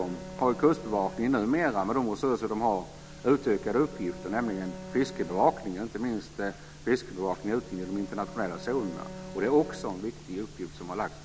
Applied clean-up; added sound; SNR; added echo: none; Bowed string instrument; 16 dB; none.